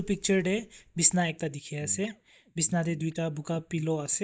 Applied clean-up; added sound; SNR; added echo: neural mask model DeepFilterNet 3.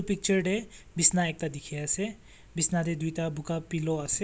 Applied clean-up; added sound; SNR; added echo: none; none; none; none.